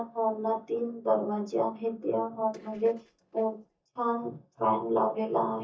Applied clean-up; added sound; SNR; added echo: neural mask model DeepFilterNet 3.